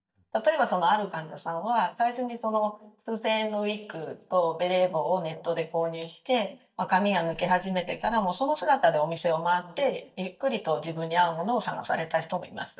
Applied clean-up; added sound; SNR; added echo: neural mask model DeepFilterNet 3.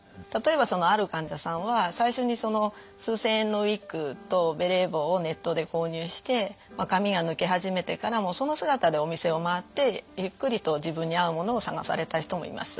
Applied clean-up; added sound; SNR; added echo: none; none; none; none.